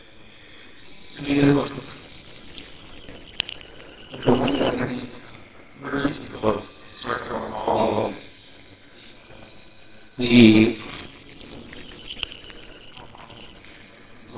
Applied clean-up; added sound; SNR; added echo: neural separator model SepFormer WHAMR!.